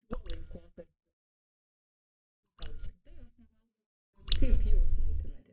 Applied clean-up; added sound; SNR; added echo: neural mask model DeepFilterNet 3.